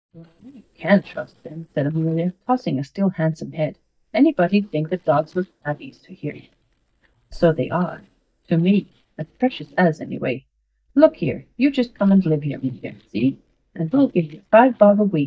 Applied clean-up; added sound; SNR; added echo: neural mask model DeepFilterNet 3.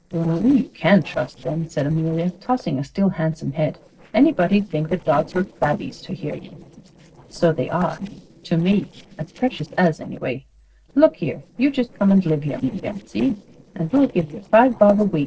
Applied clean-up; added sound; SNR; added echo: neural separator model SepFormer DNS4.